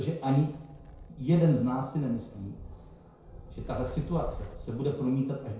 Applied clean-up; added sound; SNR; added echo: none; Wind; 14 dB; reverberation time 0.6 s.